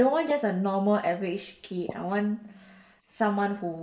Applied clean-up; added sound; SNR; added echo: neural mask model Resemble Enhance denoiser.